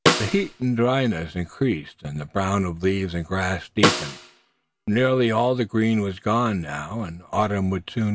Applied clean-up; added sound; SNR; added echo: none; Snare drum; 2 dB; none.